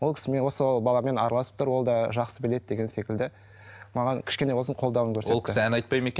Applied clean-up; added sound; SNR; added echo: none; none; none; none.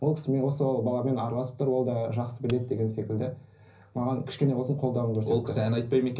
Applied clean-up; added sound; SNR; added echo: none; Bicycle bell; 3 dB; reverberation time 0.5 s.